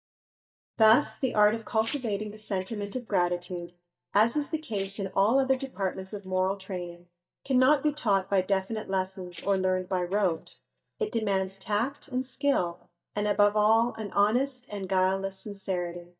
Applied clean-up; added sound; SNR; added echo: neural mask model DeepFilterNet 3.